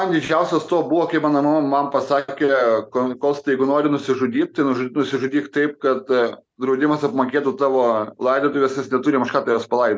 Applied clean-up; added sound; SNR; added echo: none; none; none; none.